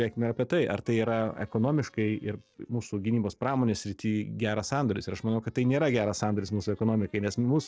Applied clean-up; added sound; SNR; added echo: neural separator model SepFormer DNS4.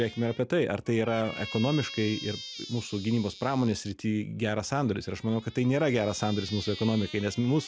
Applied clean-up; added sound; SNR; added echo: none; Squeak; 15 dB; none.